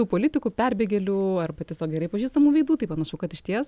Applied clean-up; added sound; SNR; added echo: none; none; none; none.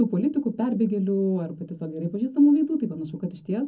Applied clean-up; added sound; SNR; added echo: none; none; none; reverberation time 0.4 s.